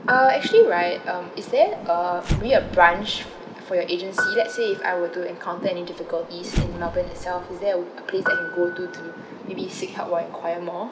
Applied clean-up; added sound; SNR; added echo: none; Piano + Explosion; 7 dB; none.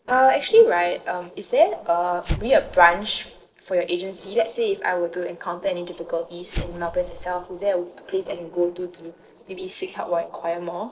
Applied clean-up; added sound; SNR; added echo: neural separator model SepFormer DNS4.